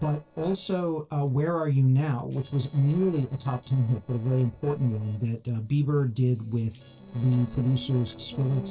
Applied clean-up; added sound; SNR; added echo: neural separator model SepFormer DNS4.